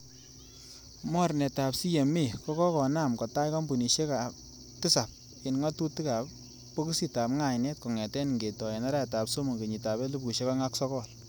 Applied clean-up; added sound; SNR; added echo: none; none; none; none.